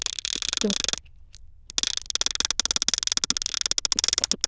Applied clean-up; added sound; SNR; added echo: neural diffusion model UNIVERSE++.